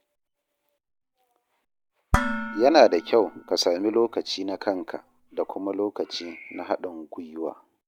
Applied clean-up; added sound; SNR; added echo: none; Dishes, pots, and pans; 6 dB; none.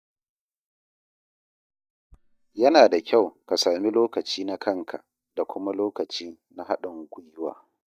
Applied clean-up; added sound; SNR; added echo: neural mask model DeepFilterNet 3.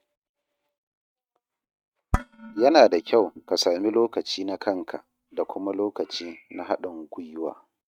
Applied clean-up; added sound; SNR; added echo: neural mask model RNNoise.